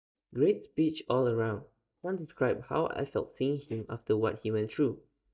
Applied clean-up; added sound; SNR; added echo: neural mask model DeepFilterNet 3.